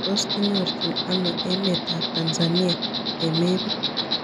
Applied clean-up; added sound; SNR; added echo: none; Insect; 0 dB; none.